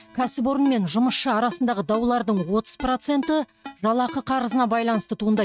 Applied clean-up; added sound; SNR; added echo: neural mask model RNNoise.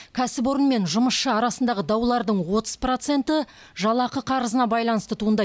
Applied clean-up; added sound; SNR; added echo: none; none; none; none.